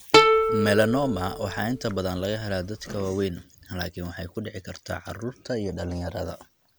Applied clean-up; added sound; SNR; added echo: none; Plucked string instrument; -4 dB; none.